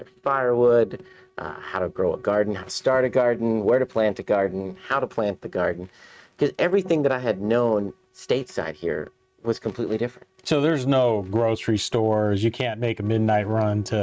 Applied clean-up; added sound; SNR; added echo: neural mask model RNNoise.